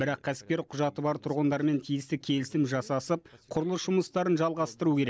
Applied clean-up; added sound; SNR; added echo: none; none; none; none.